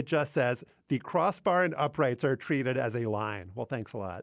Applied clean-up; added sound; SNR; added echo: none; none; none; none.